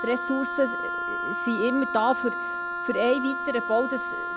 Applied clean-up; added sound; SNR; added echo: none; Wind instrument, woodwind instrument; 3 dB; none.